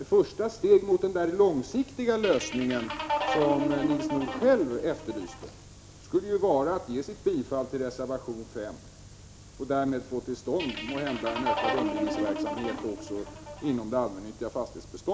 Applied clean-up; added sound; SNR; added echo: none; Guitar; 4 dB; none.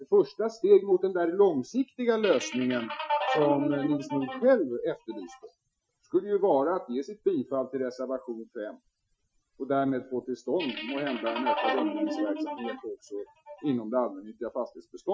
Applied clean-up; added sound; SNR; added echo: classical method Wiener filter.